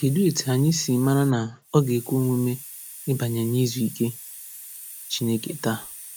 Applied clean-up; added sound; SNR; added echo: none; Hiss; 16 dB; none.